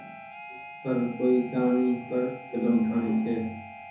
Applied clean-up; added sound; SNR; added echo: none; Harmonica; 16 dB; reverberation time 0.6 s.